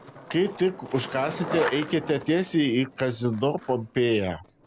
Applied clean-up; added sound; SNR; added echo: none; Skateboard; 13 dB; none.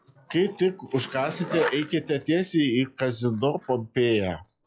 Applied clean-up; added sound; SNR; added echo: classical method log-MMSE.